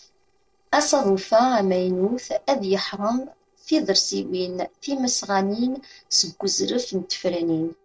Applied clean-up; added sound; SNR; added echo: neural separator model SepFormer DNS4.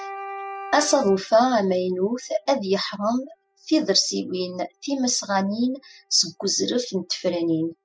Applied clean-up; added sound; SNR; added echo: classical method spectral subtraction.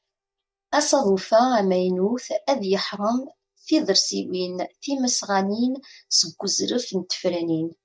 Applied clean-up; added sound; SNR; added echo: neural mask model DeepFilterNet 3.